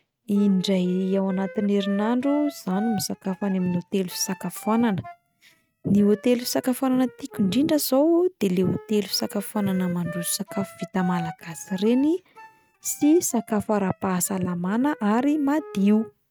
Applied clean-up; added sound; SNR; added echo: neural mask model RNNoise.